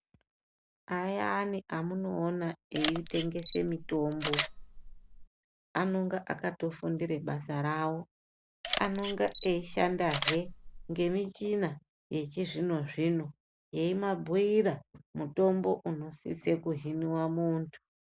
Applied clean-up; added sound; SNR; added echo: none; Camera; 3 dB; none.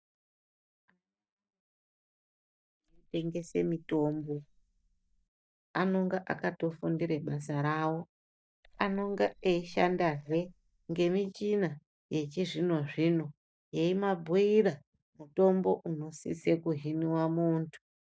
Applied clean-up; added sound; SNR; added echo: neural mask model DeepFilterNet 3.